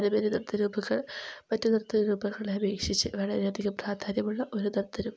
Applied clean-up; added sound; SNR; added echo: none; none; none; none.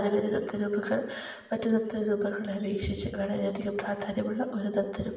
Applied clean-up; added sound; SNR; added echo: none; none; none; reverberation time 1.0 s.